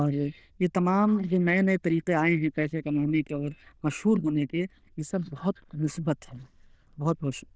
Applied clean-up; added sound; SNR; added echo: neural diffusion model UNIVERSE++.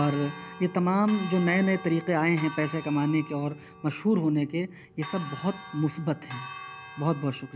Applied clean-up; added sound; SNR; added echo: none; Church bell; 15 dB; none.